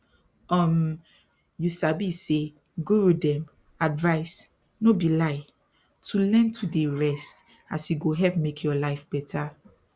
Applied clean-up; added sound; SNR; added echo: none; none; none; none.